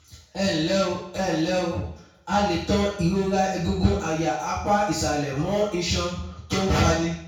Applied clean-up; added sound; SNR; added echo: none; none; none; reverberation time 0.6 s.